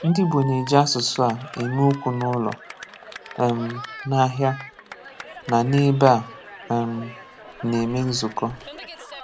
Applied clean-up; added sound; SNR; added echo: none; Cheering; 16 dB; none.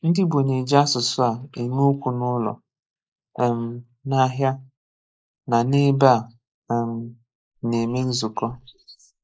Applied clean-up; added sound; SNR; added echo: neural mask model Resemble Enhance denoiser.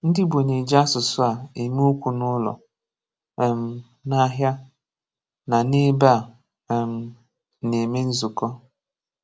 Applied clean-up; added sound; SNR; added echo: none; none; none; none.